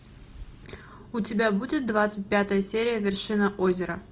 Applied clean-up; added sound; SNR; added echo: none; none; none; none.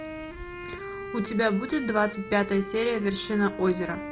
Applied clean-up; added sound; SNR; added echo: none; Wind instrument, woodwind instrument; 11 dB; none.